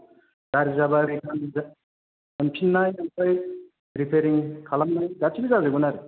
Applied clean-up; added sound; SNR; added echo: none; none; none; none.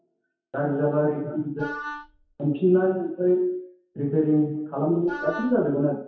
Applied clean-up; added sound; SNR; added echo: classical method WPE with log-MMSE.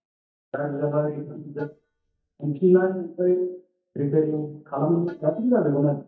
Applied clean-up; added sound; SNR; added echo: neural mask model DeepFilterNet 3.